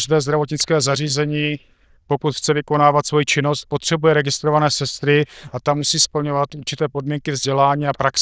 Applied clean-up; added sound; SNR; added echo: neural diffusion model UNIVERSE++.